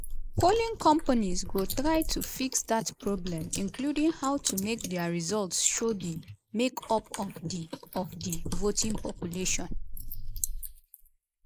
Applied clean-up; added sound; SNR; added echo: neural mask model Resemble Enhance denoiser.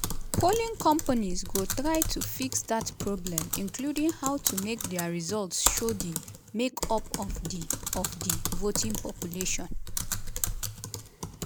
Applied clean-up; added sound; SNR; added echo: none; Typing; 2 dB; none.